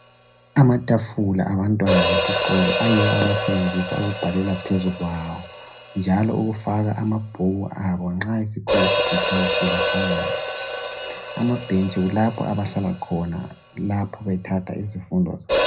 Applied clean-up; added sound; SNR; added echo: none; Hi-hat; 3 dB; reverberation time 0.4 s.